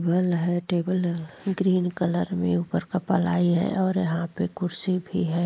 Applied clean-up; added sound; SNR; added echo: neural mask model Resemble Enhance denoiser.